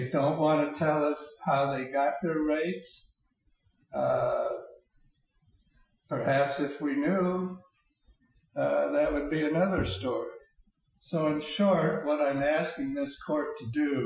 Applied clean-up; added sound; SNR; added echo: classical method Wiener filter.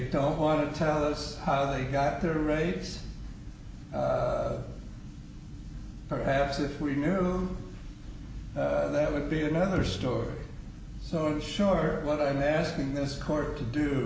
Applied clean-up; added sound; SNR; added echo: none; Guitar; 10 dB; none.